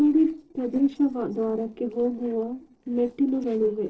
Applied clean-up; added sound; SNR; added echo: neural separator model SepFormer DNS4.